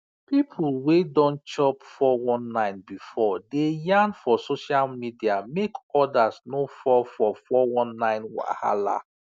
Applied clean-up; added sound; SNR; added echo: none; none; none; none.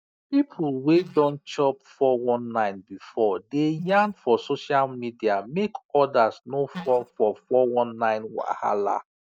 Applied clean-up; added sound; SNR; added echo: neural mask model DeepFilterNet 3.